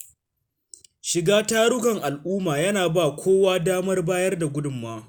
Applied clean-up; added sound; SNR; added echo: none; none; none; none.